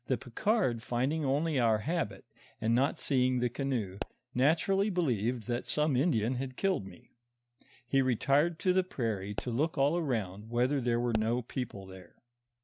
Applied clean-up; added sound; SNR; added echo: neural mask model RNNoise.